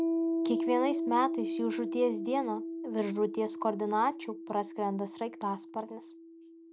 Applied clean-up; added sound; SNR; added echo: none; Piano; 3 dB; none.